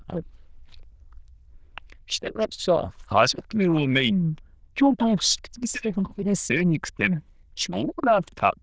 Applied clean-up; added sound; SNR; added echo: neural diffusion model UNIVERSE++.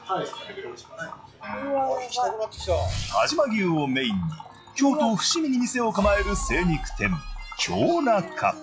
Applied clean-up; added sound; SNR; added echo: classical method log-MMSE.